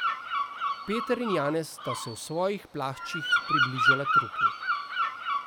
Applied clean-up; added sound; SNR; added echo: none; Bird vocalization, bird call, bird song; -5 dB; none.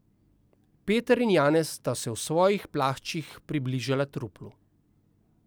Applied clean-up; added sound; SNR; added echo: none; none; none; none.